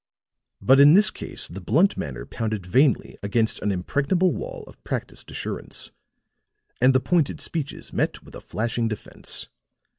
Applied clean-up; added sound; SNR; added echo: none; none; none; none.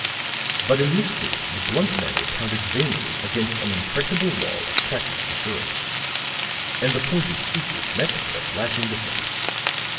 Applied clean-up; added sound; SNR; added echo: none; Frying (food); -1 dB; reverberation time 0.8 s.